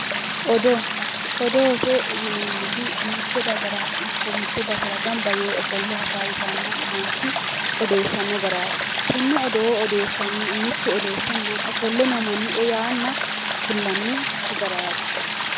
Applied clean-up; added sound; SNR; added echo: none; Stream; 0 dB; none.